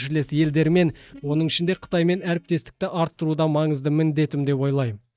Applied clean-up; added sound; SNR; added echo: neural mask model DeepFilterNet 3.